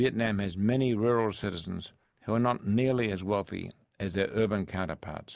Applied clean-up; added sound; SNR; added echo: none; none; none; none.